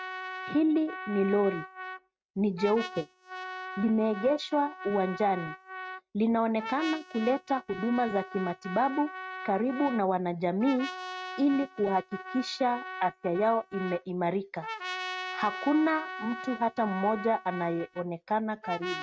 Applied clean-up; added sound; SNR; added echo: neural mask model RNNoise.